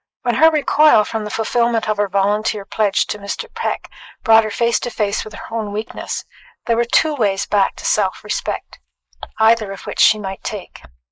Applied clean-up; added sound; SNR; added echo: neural mask model Resemble Enhance denoiser.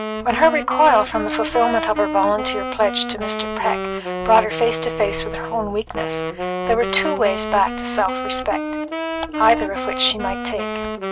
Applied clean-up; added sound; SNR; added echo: none; Wind instrument, woodwind instrument; 6 dB; none.